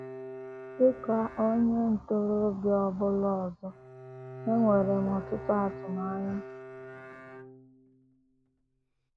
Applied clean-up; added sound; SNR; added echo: none; Bowed string instrument; 14 dB; none.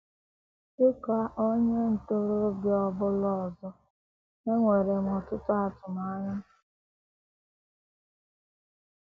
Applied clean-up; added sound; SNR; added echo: none; none; none; none.